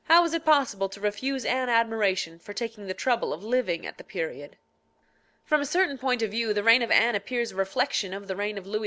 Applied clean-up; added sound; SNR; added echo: none; none; none; none.